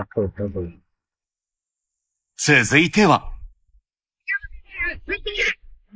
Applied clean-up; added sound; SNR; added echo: neural mask model Resemble Enhance denoiser.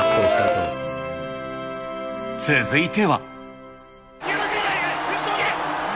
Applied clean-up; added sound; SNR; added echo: none; none; none; none.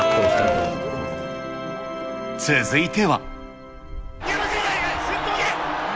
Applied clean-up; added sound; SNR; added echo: none; Race car, auto racing / Accelerating, revving, vroom; 13 dB; none.